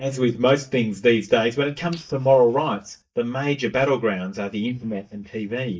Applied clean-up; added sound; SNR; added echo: neural mask model DeepFilterNet 3.